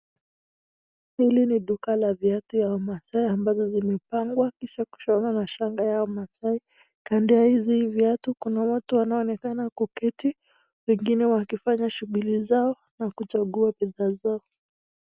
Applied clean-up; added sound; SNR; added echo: none; none; none; none.